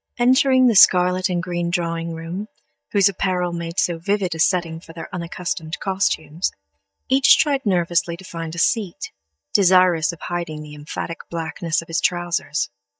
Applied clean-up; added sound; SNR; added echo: neural mask model DeepFilterNet 3.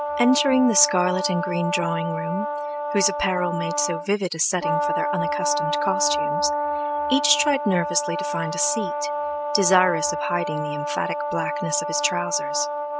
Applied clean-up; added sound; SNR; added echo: none; Brass instrument; 1 dB; none.